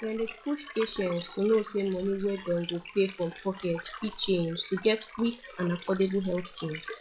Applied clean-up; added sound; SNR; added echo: classical method log-MMSE.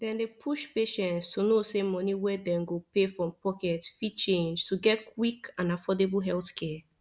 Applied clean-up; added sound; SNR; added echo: none; none; none; none.